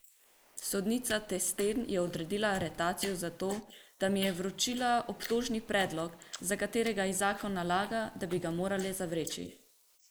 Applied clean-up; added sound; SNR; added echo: neural mask model Resemble Enhance denoiser.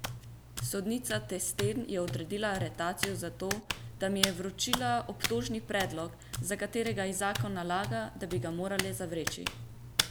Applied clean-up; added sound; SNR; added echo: none; Hands; 3 dB; none.